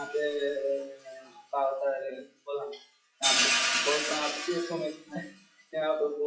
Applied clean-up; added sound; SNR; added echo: classical method WPE with log-MMSE.